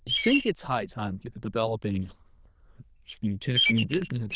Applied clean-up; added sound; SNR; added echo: neural diffusion model UNIVERSE++.